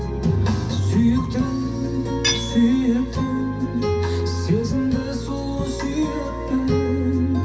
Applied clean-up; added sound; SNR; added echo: none; Tools; 12 dB; reverberation time 0.3 s.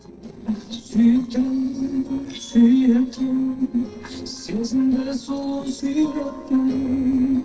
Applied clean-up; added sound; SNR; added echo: neural separator model SepFormer DNS4.